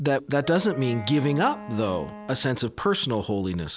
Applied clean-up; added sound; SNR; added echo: none; Wind instrument, woodwind instrument; 16 dB; none.